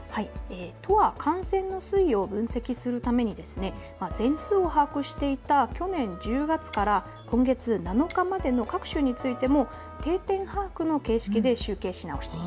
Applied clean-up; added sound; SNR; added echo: none; Wind instrument, woodwind instrument + Shatter; 20 dB; none.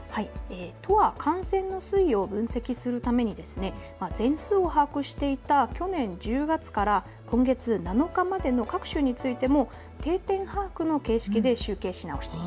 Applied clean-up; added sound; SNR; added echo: none; none; none; none.